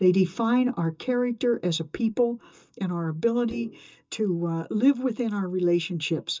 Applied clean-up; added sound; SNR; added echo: neural mask model DeepFilterNet 3.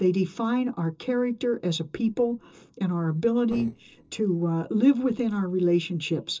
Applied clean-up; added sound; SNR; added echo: neural separator model SepFormer DNS4.